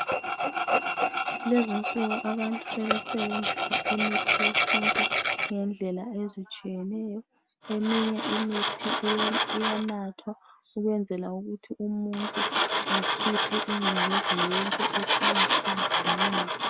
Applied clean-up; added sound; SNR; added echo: none; Tools; -3 dB; none.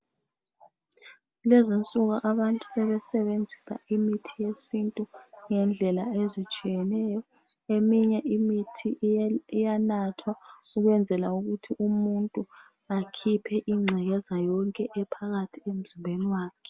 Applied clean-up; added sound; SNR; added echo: none; none; none; none.